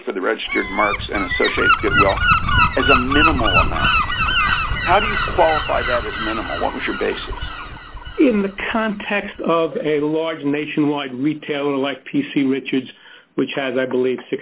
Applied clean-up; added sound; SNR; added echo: none; Gull, seagull; 1 dB; none.